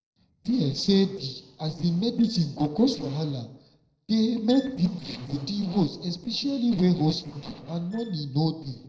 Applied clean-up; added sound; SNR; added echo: neural separator model SepFormer DNS4.